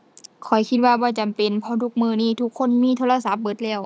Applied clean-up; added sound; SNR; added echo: none; none; none; none.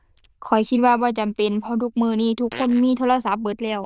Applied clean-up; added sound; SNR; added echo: neural diffusion model UNIVERSE++.